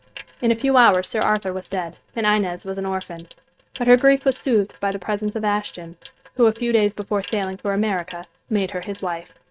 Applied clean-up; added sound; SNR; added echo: neural mask model RNNoise.